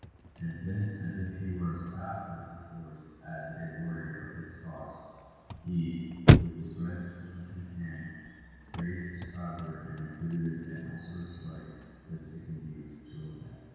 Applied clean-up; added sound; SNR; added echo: none; Chirp, tweet / Slam / Car; -4 dB; reverberation time 2.0 s.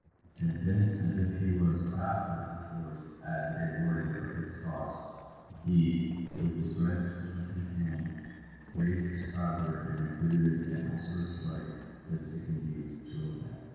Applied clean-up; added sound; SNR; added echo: neural separator model SepFormer DNS4.